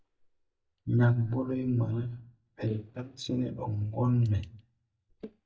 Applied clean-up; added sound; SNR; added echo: neural mask model DeepFilterNet 3.